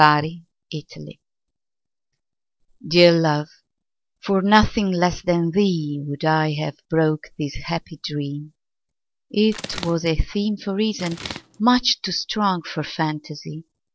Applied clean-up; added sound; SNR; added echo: neural separator model SepFormer DNS4.